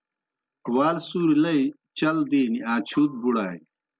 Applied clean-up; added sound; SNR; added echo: none; none; none; none.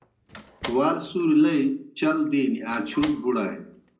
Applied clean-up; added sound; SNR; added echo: none; Slam; 17 dB; reverberation time 0.5 s.